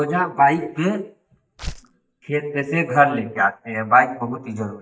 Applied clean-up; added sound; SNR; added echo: neural mask model DeepFilterNet 3.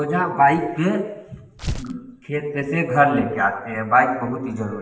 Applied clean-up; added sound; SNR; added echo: none; Tearing; 12 dB; reverberation time 0.9 s.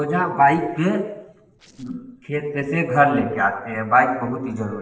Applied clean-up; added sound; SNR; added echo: neural separator model SepFormer DNS4.